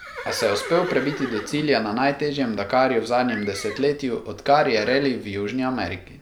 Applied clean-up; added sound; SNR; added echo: none; Livestock, farm animals, working animals; 14 dB; none.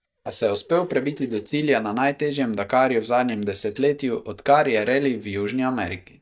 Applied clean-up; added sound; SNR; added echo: neural mask model DeepFilterNet 3.